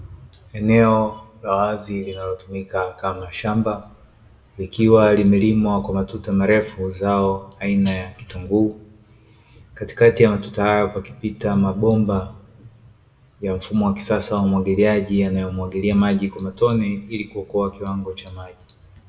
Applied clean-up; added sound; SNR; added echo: none; none; none; reverberation time 0.6 s.